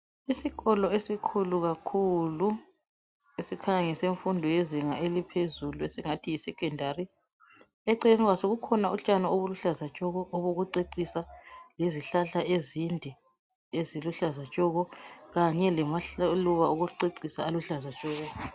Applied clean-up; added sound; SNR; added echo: none; none; none; none.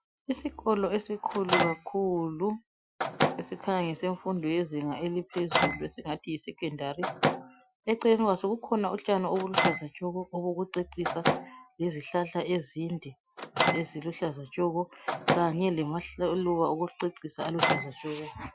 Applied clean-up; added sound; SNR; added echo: classical method Wiener filter.